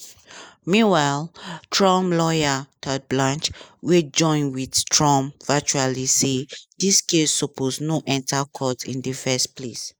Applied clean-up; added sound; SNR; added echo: neural mask model Resemble Enhance denoiser.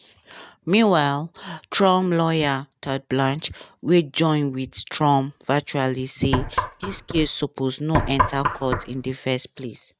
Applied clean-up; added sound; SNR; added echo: neural mask model RNNoise.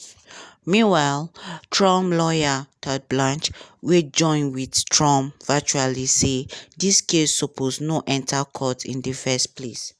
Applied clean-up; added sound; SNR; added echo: none; none; none; none.